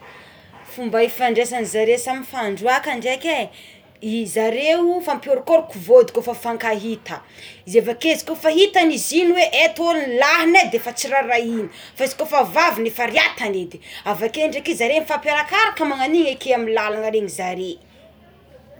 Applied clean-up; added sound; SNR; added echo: none; none; none; none.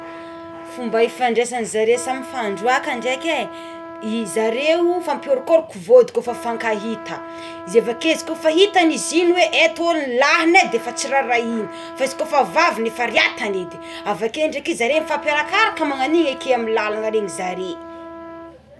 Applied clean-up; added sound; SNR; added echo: none; Trumpet; 15 dB; none.